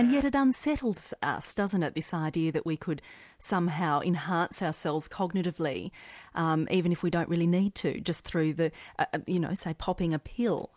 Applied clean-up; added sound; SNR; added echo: none; none; none; none.